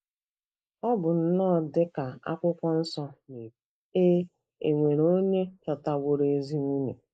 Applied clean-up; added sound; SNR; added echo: neural mask model Resemble Enhance denoiser.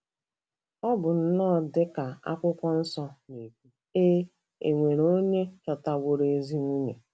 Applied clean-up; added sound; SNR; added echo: none; none; none; none.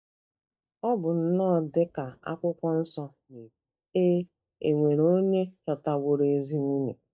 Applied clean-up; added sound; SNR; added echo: neural mask model DeepFilterNet 3.